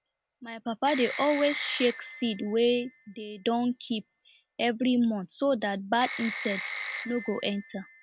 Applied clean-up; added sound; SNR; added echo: none; Telephone; -4 dB; none.